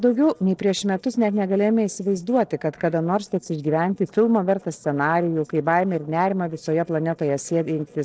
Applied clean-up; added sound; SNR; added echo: neural separator model SepFormer DNS4.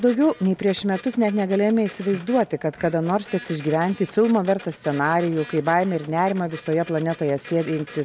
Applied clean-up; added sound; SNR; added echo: none; Printer; 19 dB; none.